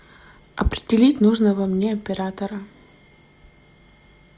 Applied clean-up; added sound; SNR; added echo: none; none; none; none.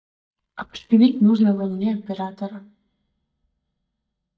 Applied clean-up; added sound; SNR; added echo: neural mask model DeepFilterNet 3.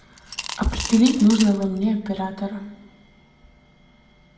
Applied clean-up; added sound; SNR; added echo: none; Coin (dropping) / Glass; 11 dB; reverberation time 0.6 s.